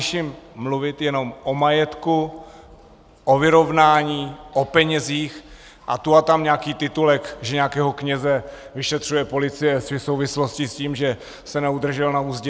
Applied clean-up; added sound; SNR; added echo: none; none; none; none.